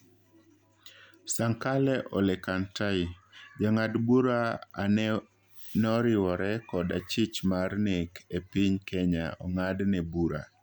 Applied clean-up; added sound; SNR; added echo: none; none; none; none.